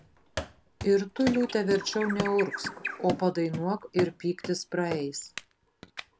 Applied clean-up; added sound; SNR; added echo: none; Run + Bird; 8 dB; none.